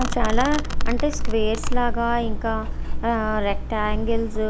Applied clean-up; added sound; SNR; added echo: none; Domestic sounds, home sounds; -3 dB; none.